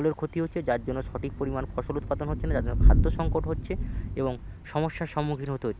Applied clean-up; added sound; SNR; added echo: none; Thunder / Rain; -2 dB; none.